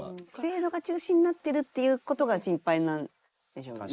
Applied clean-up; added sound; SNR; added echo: neural mask model Resemble Enhance denoiser.